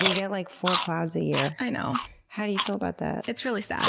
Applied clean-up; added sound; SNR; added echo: none; Chewing, mastication; 4 dB; none.